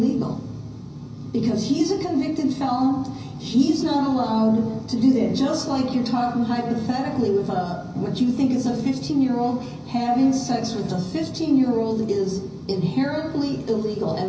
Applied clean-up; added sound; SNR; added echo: none; none; none; reverberation time 0.5 s.